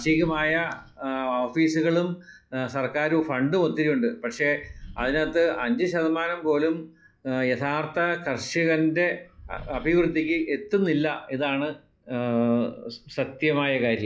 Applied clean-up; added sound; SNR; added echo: classical method log-MMSE.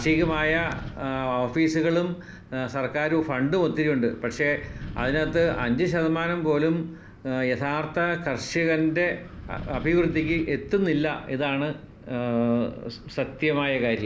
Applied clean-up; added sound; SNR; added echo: none; Wind; 15 dB; none.